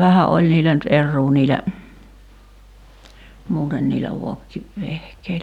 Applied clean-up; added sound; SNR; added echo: none; none; none; none.